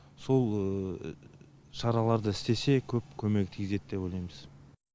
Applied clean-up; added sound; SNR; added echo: none; none; none; none.